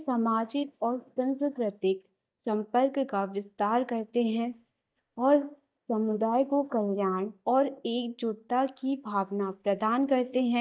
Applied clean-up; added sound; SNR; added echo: neural mask model DeepFilterNet 3.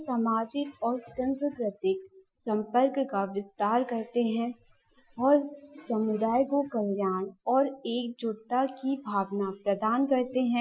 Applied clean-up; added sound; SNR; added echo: classical method Wiener filter.